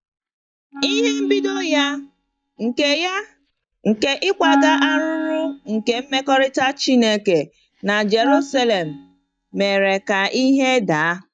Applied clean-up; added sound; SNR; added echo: neural mask model DeepFilterNet 3.